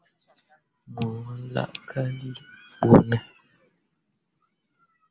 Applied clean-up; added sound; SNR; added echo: none; none; none; none.